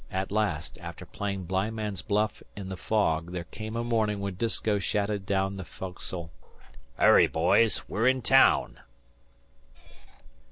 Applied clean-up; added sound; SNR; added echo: none; Meow / Purr; 12 dB; none.